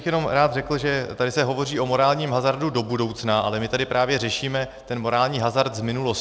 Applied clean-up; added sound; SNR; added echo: none; none; none; none.